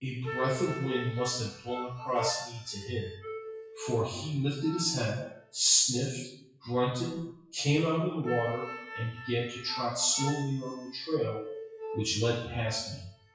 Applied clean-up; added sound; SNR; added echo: classical method WPE with log-MMSE.